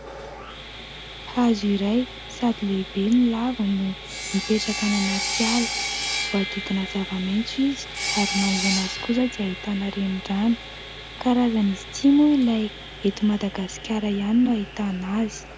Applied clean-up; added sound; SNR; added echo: none; Sawing; 8 dB; none.